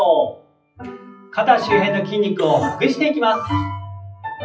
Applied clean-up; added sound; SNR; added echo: classical method WPE with log-MMSE.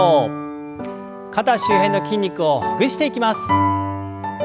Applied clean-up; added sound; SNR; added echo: none; none; none; none.